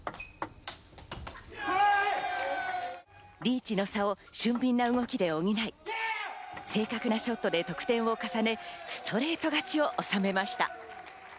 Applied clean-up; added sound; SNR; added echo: none; none; none; none.